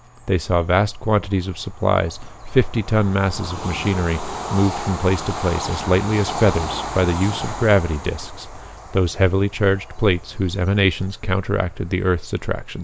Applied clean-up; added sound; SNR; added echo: none; Train / Bird vocalization, bird call, bird song; 12 dB; none.